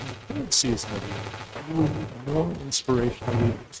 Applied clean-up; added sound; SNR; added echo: neural mask model RNNoise.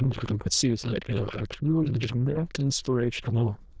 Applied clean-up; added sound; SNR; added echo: neural diffusion model UNIVERSE++.